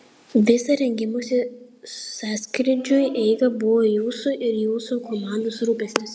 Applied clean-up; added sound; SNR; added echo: none; none; none; none.